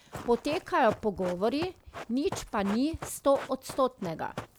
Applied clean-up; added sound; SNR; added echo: none; Run; 13 dB; none.